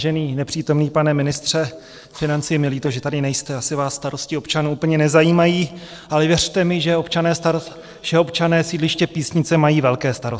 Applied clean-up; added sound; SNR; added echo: neural separator model SepFormer DNS4.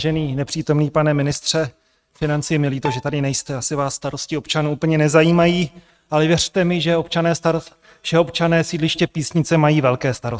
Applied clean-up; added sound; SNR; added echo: neural mask model RNNoise.